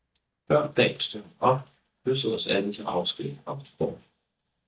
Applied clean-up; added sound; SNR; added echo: neural mask model DeepFilterNet 3.